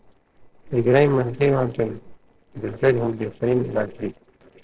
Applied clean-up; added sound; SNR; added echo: neural separator model SepFormer DNS4.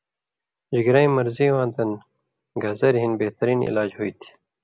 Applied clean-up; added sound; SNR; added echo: none; none; none; none.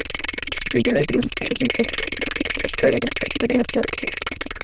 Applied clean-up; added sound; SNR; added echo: neural diffusion model UNIVERSE++.